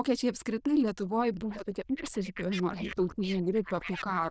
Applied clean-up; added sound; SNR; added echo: neural diffusion model UNIVERSE++.